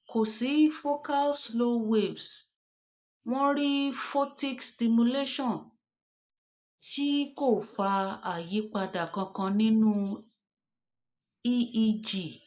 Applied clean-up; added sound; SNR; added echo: neural mask model Resemble Enhance denoiser.